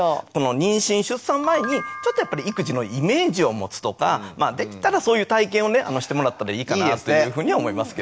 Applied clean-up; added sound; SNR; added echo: none; none; none; none.